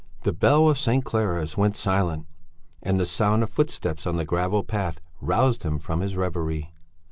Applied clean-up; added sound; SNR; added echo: none; none; none; none.